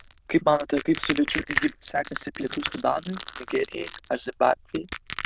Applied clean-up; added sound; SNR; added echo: neural diffusion model UNIVERSE++.